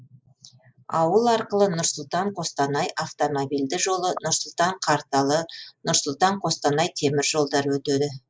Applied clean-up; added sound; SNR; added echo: neural mask model Resemble Enhance denoiser.